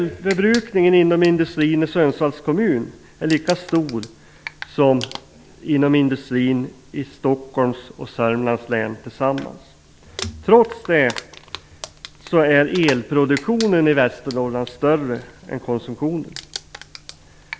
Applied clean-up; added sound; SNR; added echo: none; Crumpling, crinkling; 19 dB; none.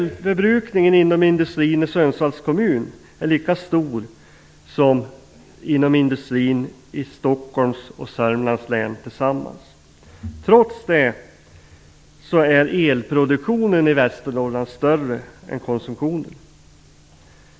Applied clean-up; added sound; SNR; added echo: none; none; none; none.